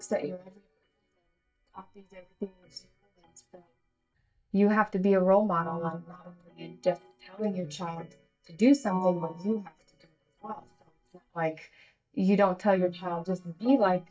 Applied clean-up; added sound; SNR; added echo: neural mask model DeepFilterNet 3.